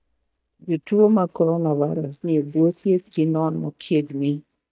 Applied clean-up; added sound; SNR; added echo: neural mask model DeepFilterNet 3.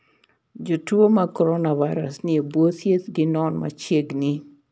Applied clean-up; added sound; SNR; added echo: none; none; none; none.